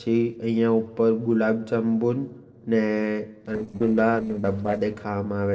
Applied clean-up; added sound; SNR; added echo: neural separator model SepFormer DNS4.